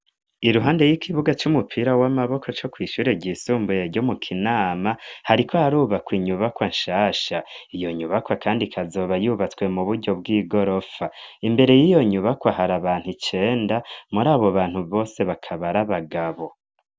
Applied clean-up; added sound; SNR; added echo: none; none; none; none.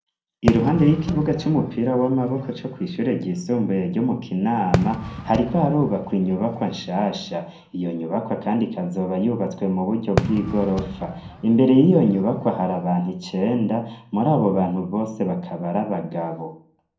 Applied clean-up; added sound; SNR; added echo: none; Fireworks; 10 dB; reverberation time 0.5 s.